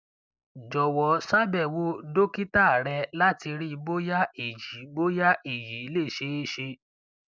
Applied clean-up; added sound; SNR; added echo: none; none; none; none.